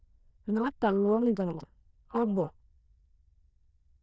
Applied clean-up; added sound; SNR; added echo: neural diffusion model UNIVERSE++.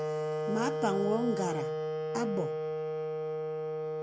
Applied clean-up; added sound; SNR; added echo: none; Wind instrument, woodwind instrument; -2 dB; none.